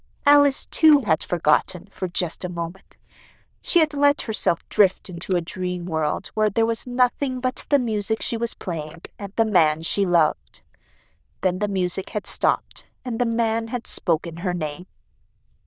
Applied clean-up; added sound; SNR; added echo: neural diffusion model UNIVERSE++.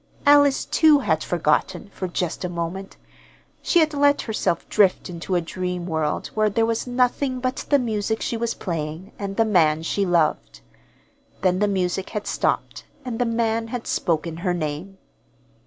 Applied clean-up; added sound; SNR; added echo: none; none; none; none.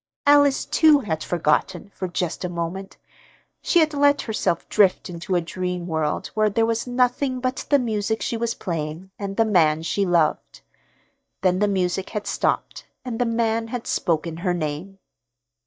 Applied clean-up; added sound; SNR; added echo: neural mask model DeepFilterNet 3.